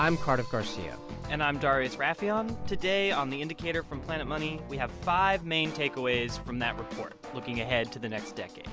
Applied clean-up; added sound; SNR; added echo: none; Piano; 13 dB; none.